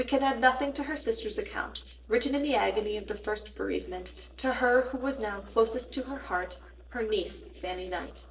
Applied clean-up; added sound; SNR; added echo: neural separator model SepFormer DNS4.